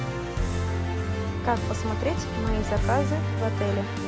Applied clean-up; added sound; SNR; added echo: none; Musical instrument; -4 dB; none.